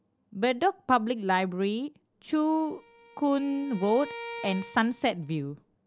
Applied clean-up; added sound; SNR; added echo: none; Bowed string instrument; 16 dB; none.